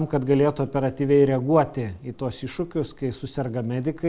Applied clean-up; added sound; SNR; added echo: none; none; none; none.